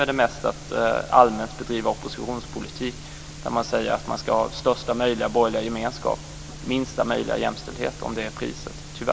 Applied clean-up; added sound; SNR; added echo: none; none; none; none.